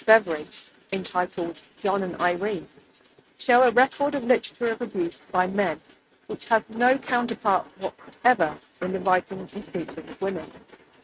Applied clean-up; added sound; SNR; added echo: neural mask model RNNoise.